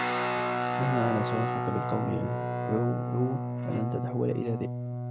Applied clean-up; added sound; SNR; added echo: none; Guitar; -1 dB; none.